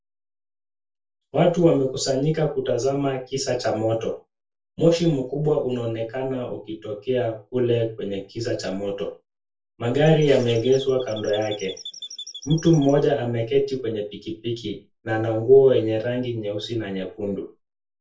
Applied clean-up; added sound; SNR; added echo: none; Chirp, tweet; 17 dB; reverberation time 0.2 s.